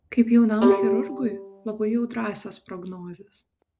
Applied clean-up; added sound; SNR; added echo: none; Bowed string instrument; 4 dB; none.